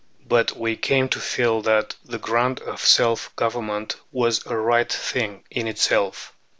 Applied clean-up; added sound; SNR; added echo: none; none; none; none.